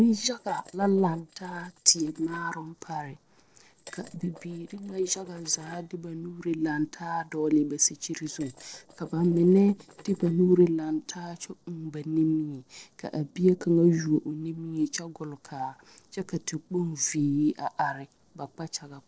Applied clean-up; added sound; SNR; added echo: neural separator model SepFormer DNS4.